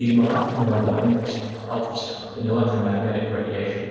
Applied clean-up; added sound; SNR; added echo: neural separator model SepFormer DNS4.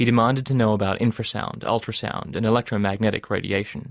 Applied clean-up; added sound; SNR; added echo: none; none; none; none.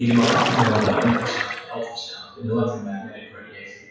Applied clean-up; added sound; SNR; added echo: classical method WPE with log-MMSE.